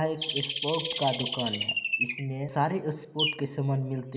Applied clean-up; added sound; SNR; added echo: none; Bird; 3 dB; reverberation time 1.0 s.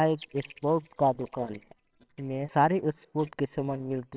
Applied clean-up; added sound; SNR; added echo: neural separator model SepFormer WHAMR!.